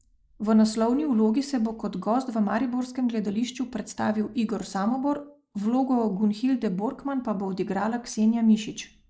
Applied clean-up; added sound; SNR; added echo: neural mask model Resemble Enhance denoiser.